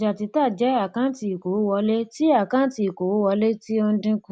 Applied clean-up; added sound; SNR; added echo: none; none; none; none.